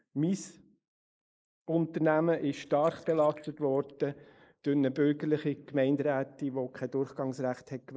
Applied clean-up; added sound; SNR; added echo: neural mask model Resemble Enhance denoiser.